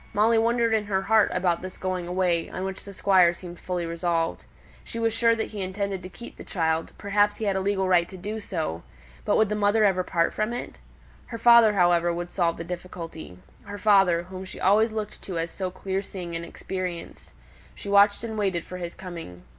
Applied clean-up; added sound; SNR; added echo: none; none; none; none.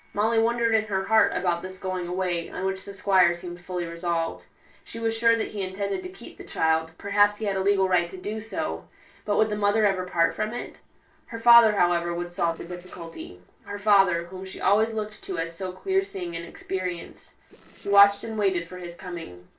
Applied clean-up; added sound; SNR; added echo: neural separator model SepFormer DNS4.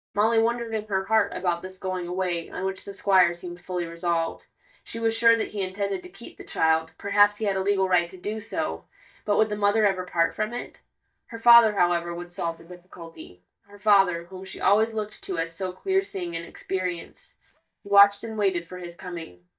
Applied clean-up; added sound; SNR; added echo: neural mask model DeepFilterNet 3.